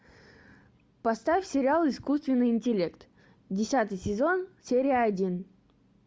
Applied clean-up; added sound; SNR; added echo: none; none; none; none.